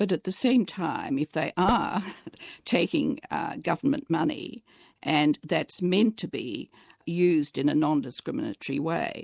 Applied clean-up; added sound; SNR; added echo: neural mask model RNNoise.